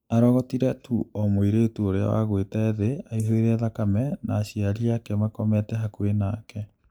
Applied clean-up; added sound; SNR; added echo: neural mask model Resemble Enhance denoiser.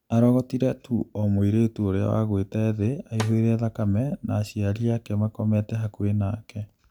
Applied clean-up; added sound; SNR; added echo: none; Snare drum; 17 dB; none.